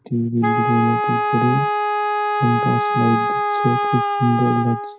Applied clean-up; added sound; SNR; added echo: none; Wind instrument, woodwind instrument; -1 dB; none.